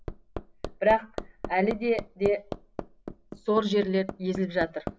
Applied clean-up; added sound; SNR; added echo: none; Hammer; 11 dB; none.